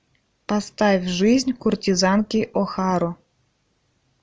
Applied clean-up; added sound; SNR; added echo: none; none; none; none.